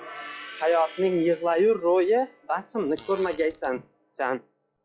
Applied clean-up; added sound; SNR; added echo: classical method log-MMSE.